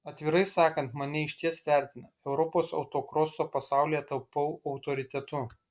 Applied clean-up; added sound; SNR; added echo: none; none; none; none.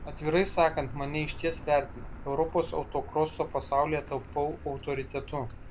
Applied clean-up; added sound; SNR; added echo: none; Car; 11 dB; none.